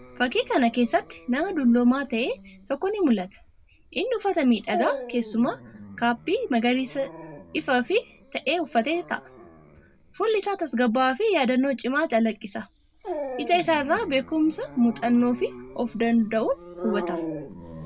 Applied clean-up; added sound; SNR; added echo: none; Dog; 14 dB; none.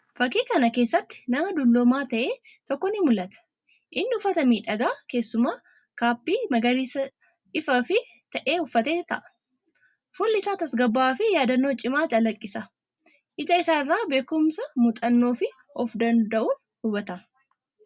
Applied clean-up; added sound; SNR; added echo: none; none; none; none.